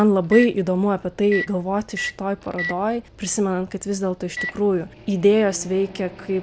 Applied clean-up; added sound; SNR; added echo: none; Microwave oven; 13 dB; none.